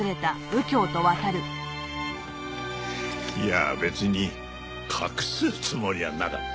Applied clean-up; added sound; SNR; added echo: none; none; none; none.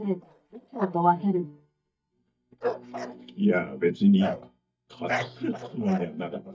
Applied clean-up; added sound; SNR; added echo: neural mask model DeepFilterNet 3.